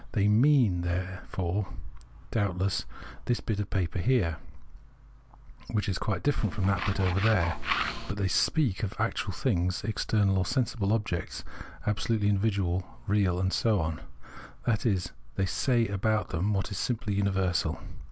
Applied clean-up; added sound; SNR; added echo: none; Tools; 6 dB; none.